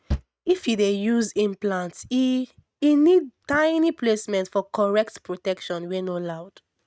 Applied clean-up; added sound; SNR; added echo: neural mask model RNNoise.